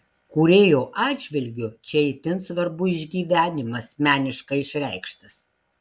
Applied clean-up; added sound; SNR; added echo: none; none; none; none.